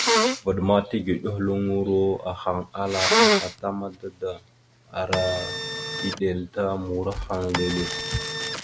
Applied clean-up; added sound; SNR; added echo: none; Printer + Sneeze; 1 dB; none.